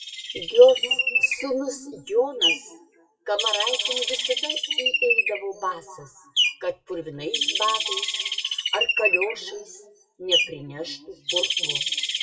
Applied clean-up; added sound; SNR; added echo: classical method WPE with log-MMSE.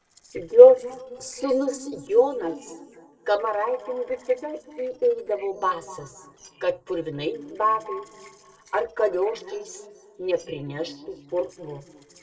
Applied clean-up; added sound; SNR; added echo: neural separator model SepFormer DNS4.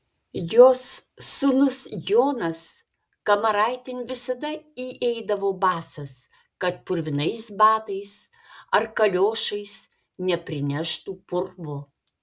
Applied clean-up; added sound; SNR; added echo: none; none; none; none.